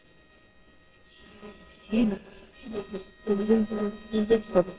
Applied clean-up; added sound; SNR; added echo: neural separator model SepFormer WHAMR!.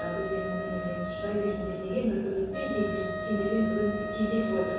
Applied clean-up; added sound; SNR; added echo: none; Wind instrument, woodwind instrument; 6 dB; reverberation time 0.7 s.